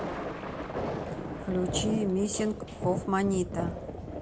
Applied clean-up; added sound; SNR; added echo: none; Thunder; 3 dB; none.